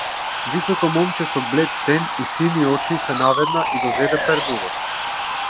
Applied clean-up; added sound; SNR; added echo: none; Sawing; 1 dB; none.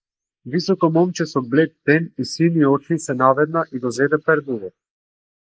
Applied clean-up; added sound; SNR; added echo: neural mask model Resemble Enhance denoiser.